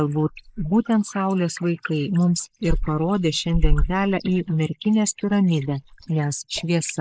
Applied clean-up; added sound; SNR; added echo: neural mask model Resemble Enhance denoiser.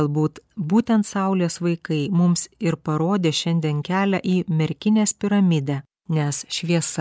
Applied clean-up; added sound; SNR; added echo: none; none; none; none.